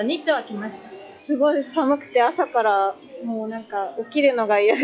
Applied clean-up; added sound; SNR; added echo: classical method log-MMSE.